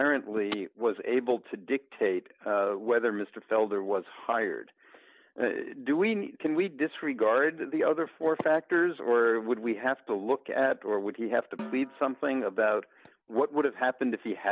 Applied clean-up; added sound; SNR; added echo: none; Snare drum; 19 dB; none.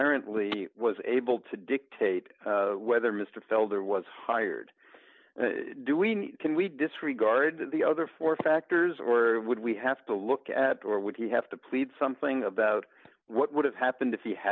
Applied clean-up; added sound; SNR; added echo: none; none; none; none.